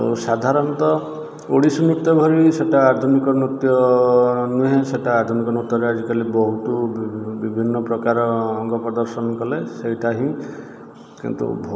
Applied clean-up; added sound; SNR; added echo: none; none; none; none.